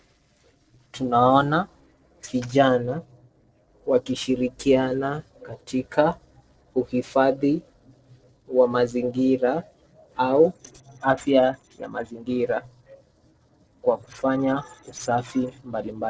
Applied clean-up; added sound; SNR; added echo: neural separator model SepFormer DNS4.